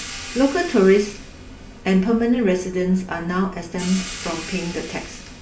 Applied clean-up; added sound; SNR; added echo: none; Hi-hat; 16 dB; reverberation time 0.4 s.